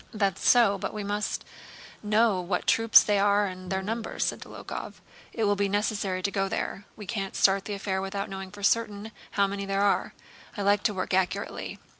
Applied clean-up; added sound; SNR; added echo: none; Bowed string instrument; 20 dB; none.